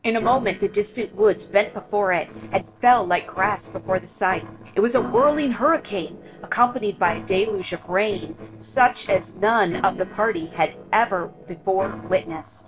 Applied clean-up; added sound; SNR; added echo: neural separator model SepFormer DNS4.